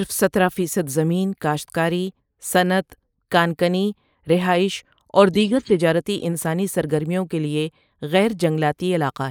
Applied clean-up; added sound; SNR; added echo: neural mask model Resemble Enhance denoiser.